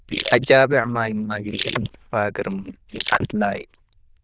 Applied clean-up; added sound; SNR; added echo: neural diffusion model UNIVERSE++.